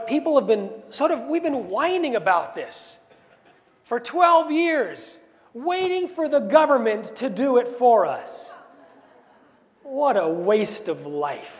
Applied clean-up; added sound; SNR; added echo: none; none; none; none.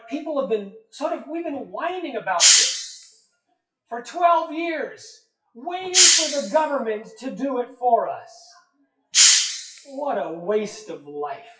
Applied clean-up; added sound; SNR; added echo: classical method WPE with log-MMSE.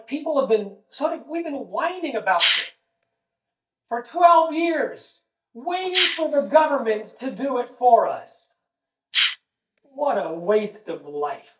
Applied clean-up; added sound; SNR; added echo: neural mask model DeepFilterNet 3.